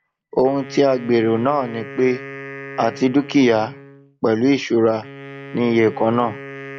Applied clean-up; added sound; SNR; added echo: none; Wind instrument, woodwind instrument; 16 dB; none.